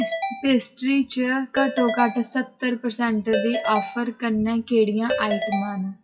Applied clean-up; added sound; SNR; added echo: classical method WPE with log-MMSE.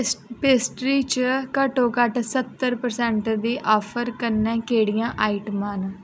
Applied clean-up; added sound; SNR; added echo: none; none; none; none.